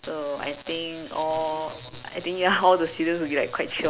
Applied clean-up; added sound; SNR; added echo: none; none; none; none.